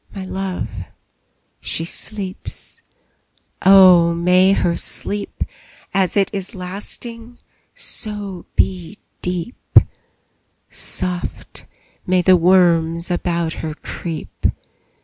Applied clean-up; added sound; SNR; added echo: none; none; none; none.